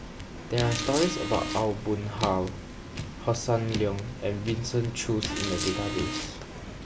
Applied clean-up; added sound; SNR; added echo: none; Car; 6 dB; none.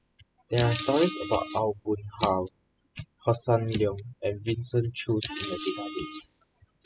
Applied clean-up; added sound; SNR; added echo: classical method spectral subtraction.